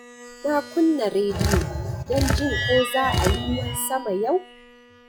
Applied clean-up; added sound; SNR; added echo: classical method log-MMSE.